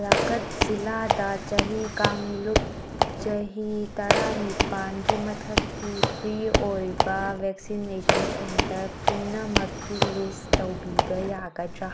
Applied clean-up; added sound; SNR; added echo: none; Squeak / Walk, footsteps; -3 dB; none.